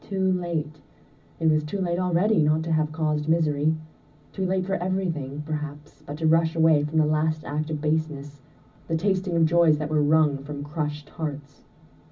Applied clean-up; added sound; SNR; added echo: none; none; none; reverberation time 0.4 s.